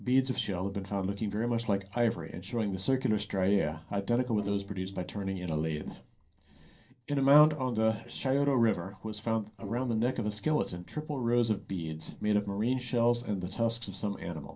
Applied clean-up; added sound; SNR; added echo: neural separator model SepFormer DNS4.